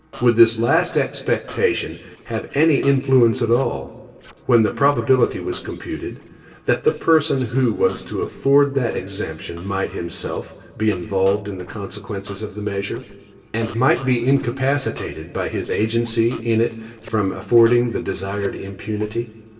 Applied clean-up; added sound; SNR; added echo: neural separator model SepFormer DNS4.